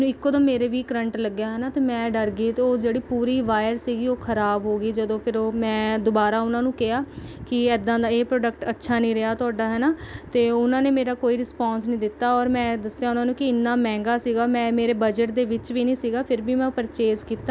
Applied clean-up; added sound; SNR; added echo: none; none; none; none.